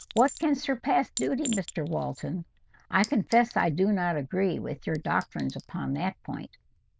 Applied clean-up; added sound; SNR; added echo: neural diffusion model UNIVERSE++.